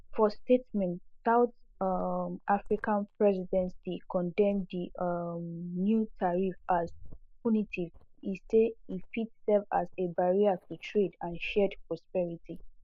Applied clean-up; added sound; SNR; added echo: neural mask model Resemble Enhance denoiser.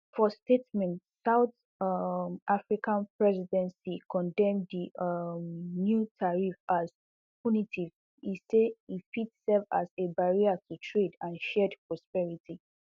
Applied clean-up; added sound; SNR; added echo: none; none; none; none.